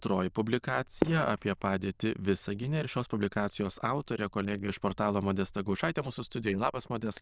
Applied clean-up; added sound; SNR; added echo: neural diffusion model UNIVERSE++.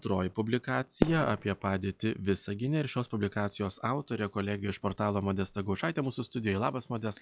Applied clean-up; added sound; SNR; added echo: classical method log-MMSE.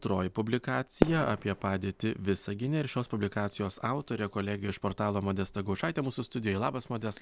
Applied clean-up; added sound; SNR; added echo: none; Fireworks; 5 dB; none.